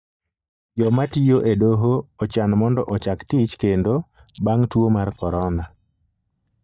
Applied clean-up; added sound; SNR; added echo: neural mask model DeepFilterNet 3.